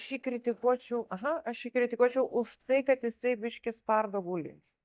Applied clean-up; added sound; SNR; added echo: neural mask model DeepFilterNet 3.